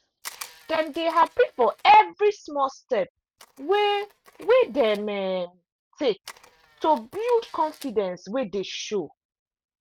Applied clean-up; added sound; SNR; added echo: neural mask model RNNoise.